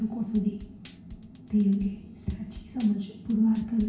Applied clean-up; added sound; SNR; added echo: none; Drum kit; 20 dB; reverberation time 0.6 s.